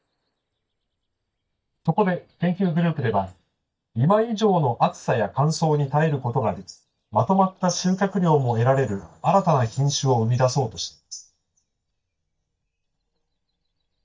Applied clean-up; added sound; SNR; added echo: neural mask model DeepFilterNet 3.